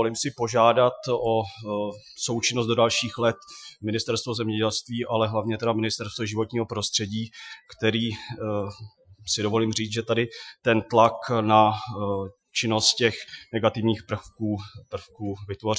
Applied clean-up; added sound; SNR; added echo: classical method Wiener filter.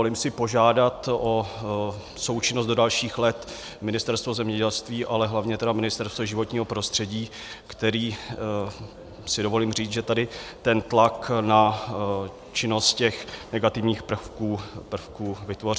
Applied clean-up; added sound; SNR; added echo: none; none; none; none.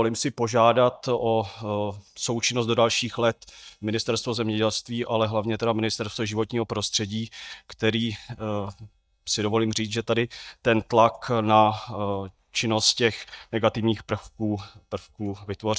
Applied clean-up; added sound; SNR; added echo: neural mask model DeepFilterNet 3.